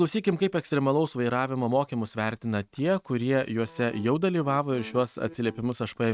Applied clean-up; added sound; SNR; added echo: neural mask model RNNoise.